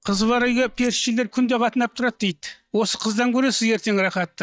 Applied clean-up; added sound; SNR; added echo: neural mask model DeepFilterNet 3.